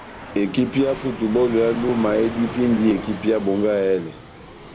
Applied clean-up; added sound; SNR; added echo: none; Fixed-wing aircraft, airplane; 13 dB; none.